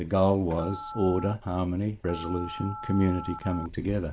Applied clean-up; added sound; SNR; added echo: none; Telephone; 14 dB; none.